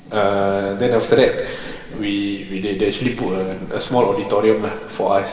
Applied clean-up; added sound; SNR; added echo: none; Rain; 19 dB; reverberation time 2.2 s.